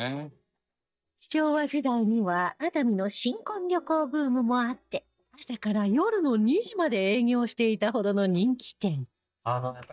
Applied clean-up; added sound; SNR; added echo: neural mask model DeepFilterNet 3.